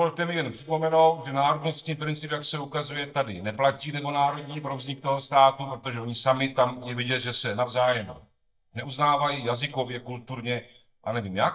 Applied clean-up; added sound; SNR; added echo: neural mask model DeepFilterNet 3.